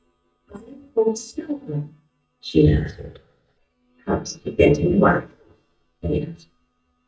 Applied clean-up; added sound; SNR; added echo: neural mask model DeepFilterNet 3.